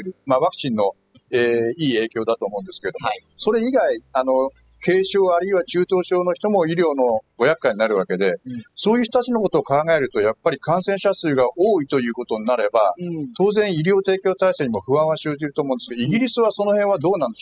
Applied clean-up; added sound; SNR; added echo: classical method spectral subtraction.